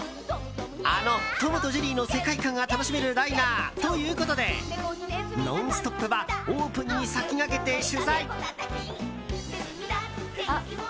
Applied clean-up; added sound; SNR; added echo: none; none; none; none.